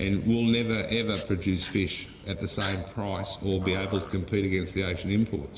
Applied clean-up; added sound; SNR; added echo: none; Dog; 15 dB; reverberation time 1.4 s.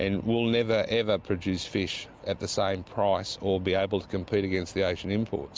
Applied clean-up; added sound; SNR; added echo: none; none; none; none.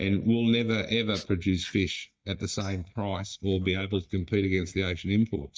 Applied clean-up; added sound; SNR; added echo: neural mask model DeepFilterNet 3.